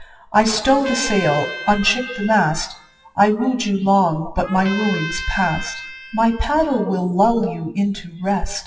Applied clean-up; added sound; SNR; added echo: classical method WPE with log-MMSE.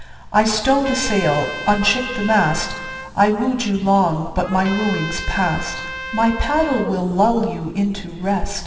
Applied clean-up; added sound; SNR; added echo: none; Trumpet; 11 dB; reverberation time 2.1 s.